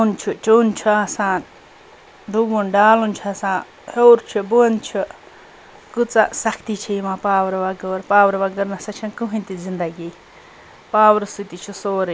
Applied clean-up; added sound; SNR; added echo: none; none; none; none.